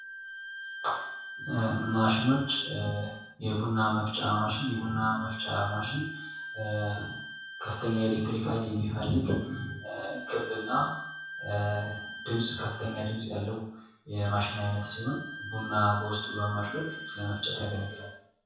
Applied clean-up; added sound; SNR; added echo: none; Wind instrument, woodwind instrument; 11 dB; reverberation time 0.7 s.